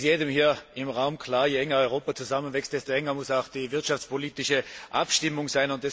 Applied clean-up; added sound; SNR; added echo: none; none; none; none.